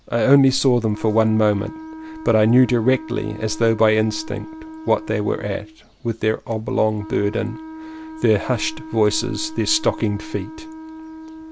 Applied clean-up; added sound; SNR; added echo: none; Wind instrument, woodwind instrument; 15 dB; none.